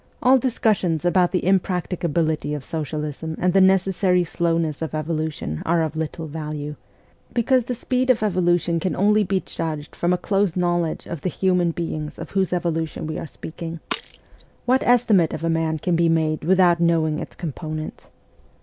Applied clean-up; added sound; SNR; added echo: none; Shatter; 16 dB; none.